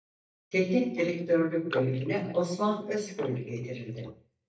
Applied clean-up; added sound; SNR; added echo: neural mask model DeepFilterNet 3.